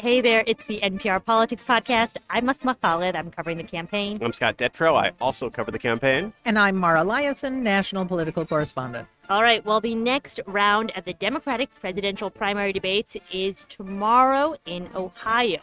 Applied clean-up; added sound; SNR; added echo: neural mask model RNNoise.